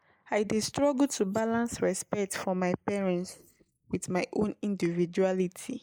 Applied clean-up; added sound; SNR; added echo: neural mask model Resemble Enhance denoiser.